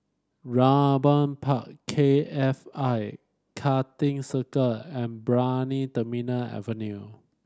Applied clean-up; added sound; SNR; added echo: none; none; none; none.